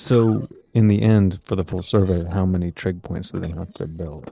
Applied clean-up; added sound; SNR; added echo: neural separator model SepFormer DNS4.